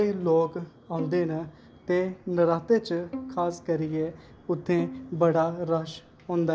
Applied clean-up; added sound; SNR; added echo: none; Bowed string instrument; 16 dB; none.